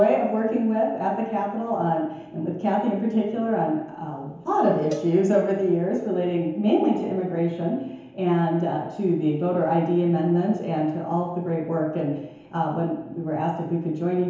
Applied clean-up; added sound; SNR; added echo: none; Cowbell; 19 dB; reverberation time 1.0 s.